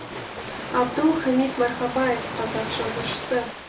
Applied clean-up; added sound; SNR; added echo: none; Ocean; 7 dB; reverberation time 0.2 s.